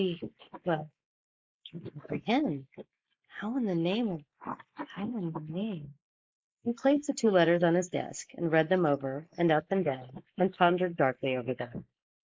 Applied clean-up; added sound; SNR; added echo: neural mask model Resemble Enhance denoiser.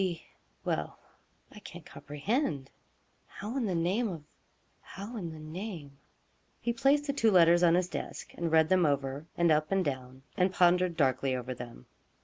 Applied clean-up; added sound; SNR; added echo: none; none; none; none.